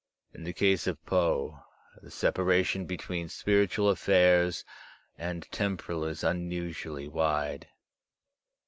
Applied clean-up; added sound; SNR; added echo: none; none; none; none.